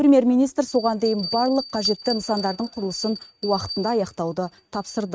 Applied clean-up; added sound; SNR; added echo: neural mask model RNNoise.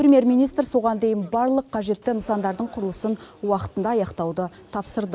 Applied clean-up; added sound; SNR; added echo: none; none; none; none.